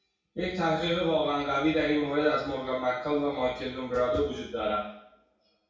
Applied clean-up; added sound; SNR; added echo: none; none; none; reverberation time 0.6 s.